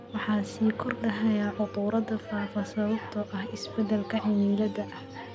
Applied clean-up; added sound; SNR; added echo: none; Wind instrument, woodwind instrument; 20 dB; none.